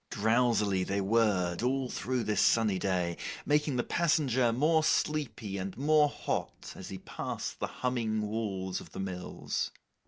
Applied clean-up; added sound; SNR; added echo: neural separator model SepFormer DNS4.